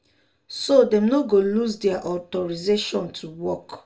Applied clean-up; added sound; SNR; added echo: none; none; none; reverberation time 0.2 s.